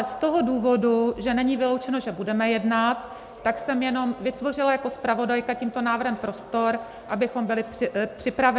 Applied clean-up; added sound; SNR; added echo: none; none; none; none.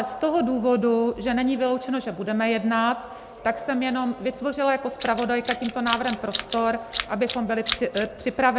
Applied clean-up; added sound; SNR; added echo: none; Tools; 10 dB; none.